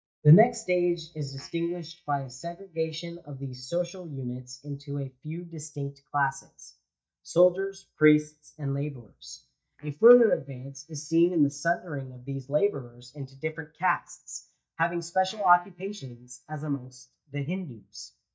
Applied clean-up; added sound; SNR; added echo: neural mask model DeepFilterNet 3.